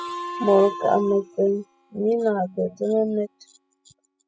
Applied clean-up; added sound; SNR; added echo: classical method spectral subtraction.